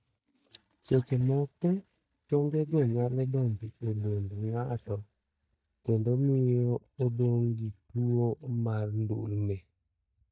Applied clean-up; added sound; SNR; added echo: neural mask model DeepFilterNet 3.